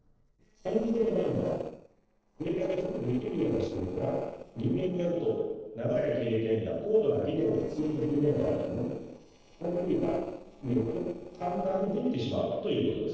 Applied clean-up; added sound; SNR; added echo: neural separator model SepFormer DNS4.